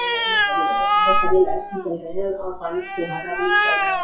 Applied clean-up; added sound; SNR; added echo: classical method WPE with log-MMSE.